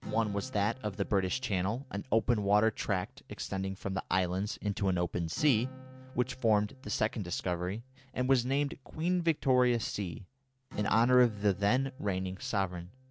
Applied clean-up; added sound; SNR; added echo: none; Acoustic guitar; 19 dB; none.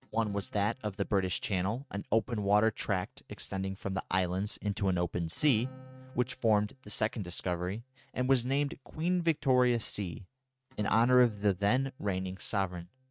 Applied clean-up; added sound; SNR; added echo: neural mask model RNNoise.